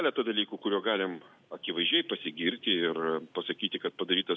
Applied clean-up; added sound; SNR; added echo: none; none; none; none.